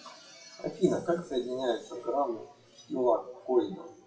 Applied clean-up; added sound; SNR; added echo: classical method WPE with log-MMSE.